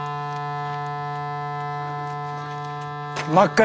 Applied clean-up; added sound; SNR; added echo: none; Wind instrument, woodwind instrument; 3 dB; none.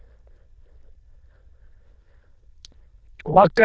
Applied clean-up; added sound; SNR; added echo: neural diffusion model UNIVERSE++.